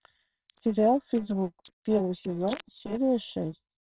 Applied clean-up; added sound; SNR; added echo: neural separator model SepFormer WHAMR!.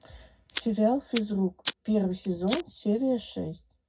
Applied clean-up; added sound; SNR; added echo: none; Fire; 12 dB; reverberation time 0.3 s.